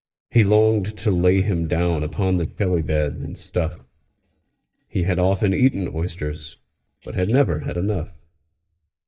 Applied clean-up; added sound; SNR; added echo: neural mask model DeepFilterNet 3.